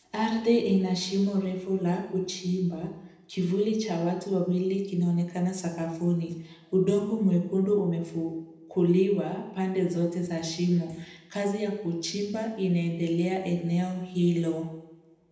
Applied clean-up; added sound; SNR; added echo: none; none; none; reverberation time 0.8 s.